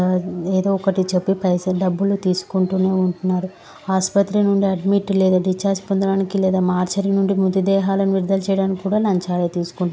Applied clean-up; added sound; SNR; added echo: none; none; none; none.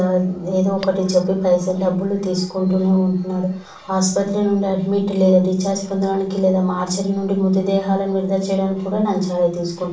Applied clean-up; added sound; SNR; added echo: none; Tap / Glass; 17 dB; reverberation time 0.3 s.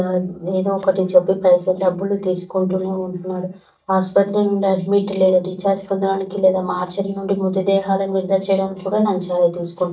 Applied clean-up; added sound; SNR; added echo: neural mask model DeepFilterNet 3.